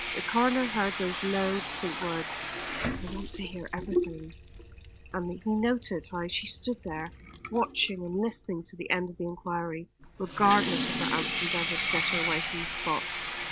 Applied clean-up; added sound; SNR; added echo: none; Sink (filling or washing) / Water tap, faucet; 3 dB; none.